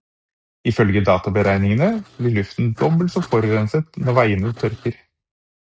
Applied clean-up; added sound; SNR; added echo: neural mask model RNNoise.